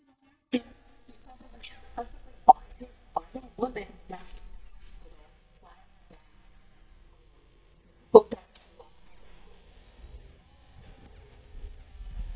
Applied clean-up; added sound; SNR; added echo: neural mask model DeepFilterNet 3.